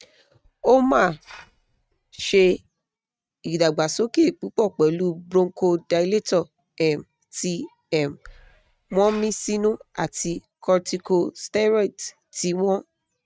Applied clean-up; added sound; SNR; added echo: neural mask model RNNoise.